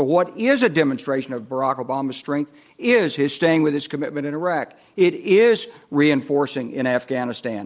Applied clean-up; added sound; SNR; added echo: none; none; none; none.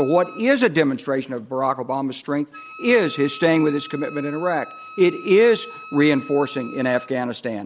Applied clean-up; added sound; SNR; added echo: none; Wind instrument, woodwind instrument; 19 dB; none.